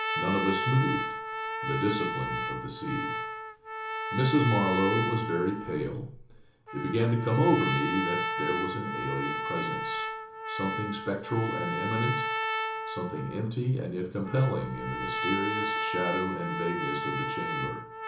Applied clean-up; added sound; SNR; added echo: none; Trumpet; 3 dB; reverberation time 1.2 s.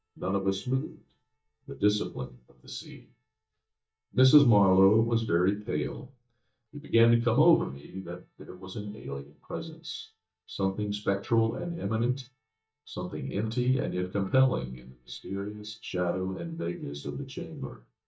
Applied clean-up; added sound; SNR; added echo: neural mask model DeepFilterNet 3.